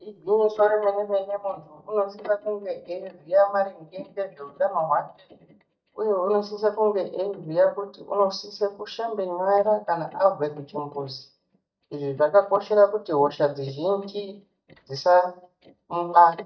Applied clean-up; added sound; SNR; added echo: neural mask model DeepFilterNet 3.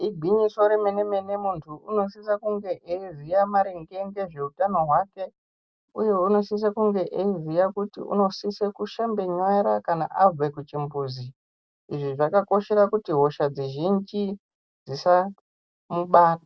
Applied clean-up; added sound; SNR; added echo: none; none; none; none.